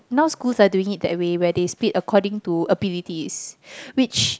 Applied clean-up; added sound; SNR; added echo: none; none; none; none.